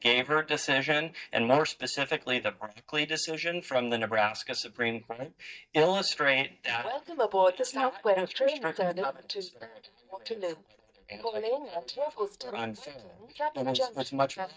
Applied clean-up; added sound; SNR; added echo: neural mask model DeepFilterNet 3.